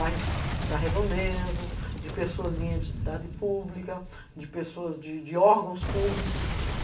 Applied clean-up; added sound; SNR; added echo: none; Boom; 1 dB; reverberation time 0.2 s.